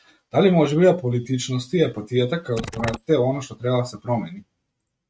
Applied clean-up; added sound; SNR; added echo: neural mask model RNNoise.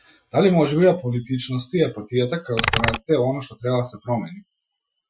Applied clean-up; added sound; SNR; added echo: classical method Wiener filter.